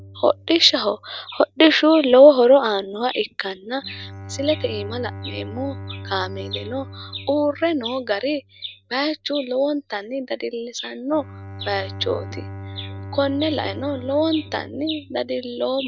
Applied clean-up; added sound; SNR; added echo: none; Bowed string instrument; 16 dB; none.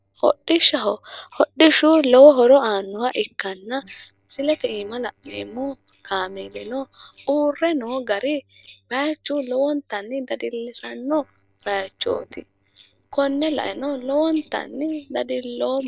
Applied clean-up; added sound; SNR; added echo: neural separator model SepFormer DNS4.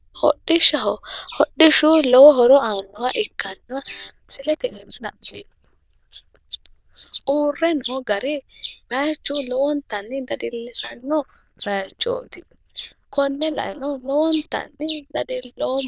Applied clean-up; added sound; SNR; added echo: neural diffusion model UNIVERSE++.